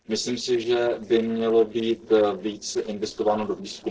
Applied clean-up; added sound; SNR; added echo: neural separator model SepFormer DNS4.